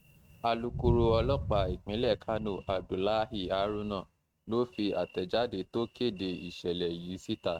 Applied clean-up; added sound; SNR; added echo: neural mask model RNNoise.